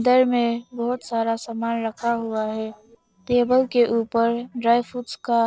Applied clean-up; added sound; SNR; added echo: neural separator model SepFormer DNS4.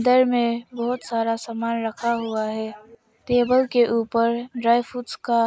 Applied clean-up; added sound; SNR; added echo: neural mask model Resemble Enhance denoiser.